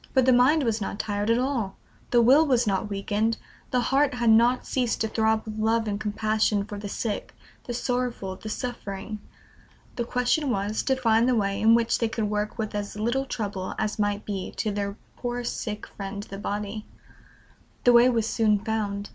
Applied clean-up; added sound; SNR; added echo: none; none; none; none.